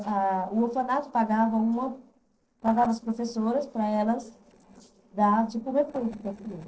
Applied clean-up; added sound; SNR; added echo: neural separator model SepFormer DNS4.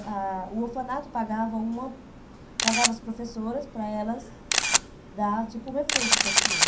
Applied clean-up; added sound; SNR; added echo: none; Camera; -2 dB; reverberation time 0.3 s.